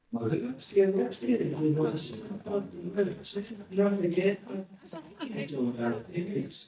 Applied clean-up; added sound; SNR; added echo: neural mask model DeepFilterNet 3.